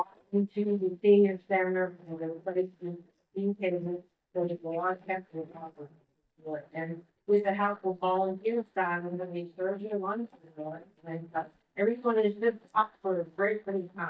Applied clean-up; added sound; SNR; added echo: neural mask model DeepFilterNet 3.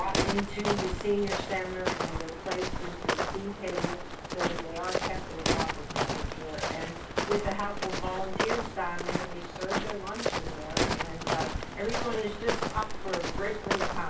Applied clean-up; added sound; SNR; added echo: none; Walk, footsteps; -2 dB; reverberation time 0.3 s.